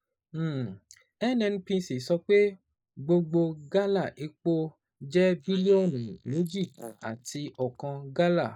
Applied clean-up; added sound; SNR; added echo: neural mask model Resemble Enhance denoiser.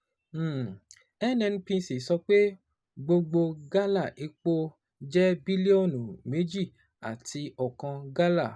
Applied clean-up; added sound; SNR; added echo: none; none; none; none.